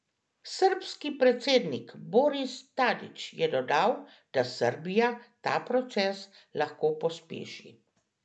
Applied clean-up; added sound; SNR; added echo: none; none; none; none.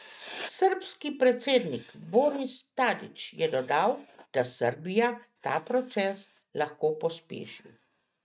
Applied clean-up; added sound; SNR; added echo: neural mask model RNNoise.